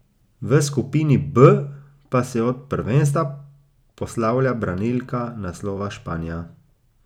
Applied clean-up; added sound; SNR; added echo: none; none; none; none.